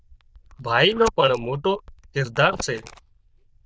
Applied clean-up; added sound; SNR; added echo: neural diffusion model UNIVERSE++.